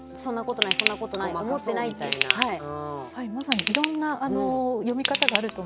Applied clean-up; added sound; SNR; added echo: none; Ratchet, pawl / Tools; 2 dB; none.